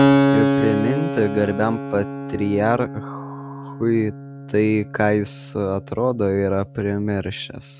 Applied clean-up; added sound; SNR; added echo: none; Keyboard (musical); 2 dB; none.